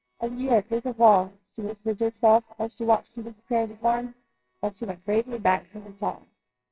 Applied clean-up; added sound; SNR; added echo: neural separator model SepFormer WHAMR!.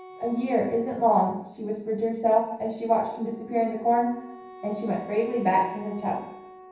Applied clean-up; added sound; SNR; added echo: none; Wind instrument, woodwind instrument; 20 dB; reverberation time 0.9 s.